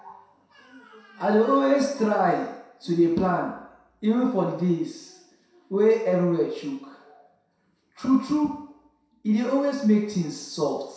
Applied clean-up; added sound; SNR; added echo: none; none; none; reverberation time 0.7 s.